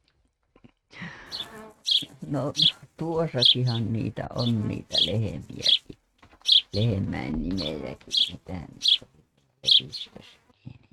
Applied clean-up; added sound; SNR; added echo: neural mask model RNNoise.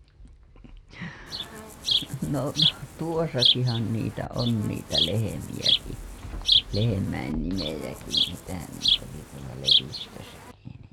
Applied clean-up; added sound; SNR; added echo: none; Insect; -3 dB; none.